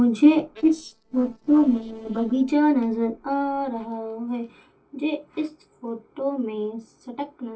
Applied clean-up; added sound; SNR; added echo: neural separator model SepFormer DNS4.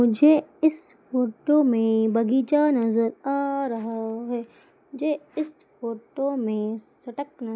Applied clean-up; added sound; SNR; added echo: none; none; none; none.